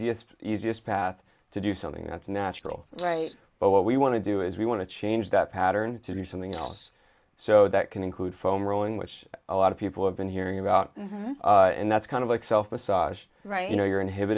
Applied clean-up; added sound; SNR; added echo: neural mask model Resemble Enhance denoiser.